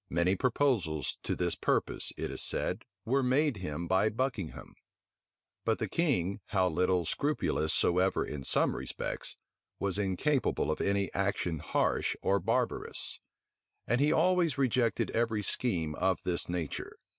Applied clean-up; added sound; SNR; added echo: none; none; none; none.